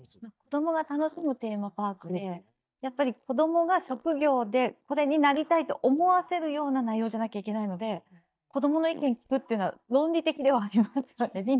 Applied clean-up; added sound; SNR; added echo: neural mask model DeepFilterNet 3.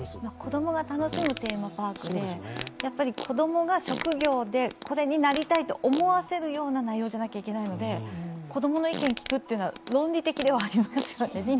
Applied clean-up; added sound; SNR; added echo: none; Fart; 12 dB; none.